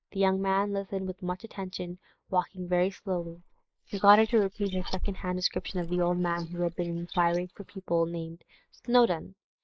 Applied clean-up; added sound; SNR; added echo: neural mask model Resemble Enhance denoiser.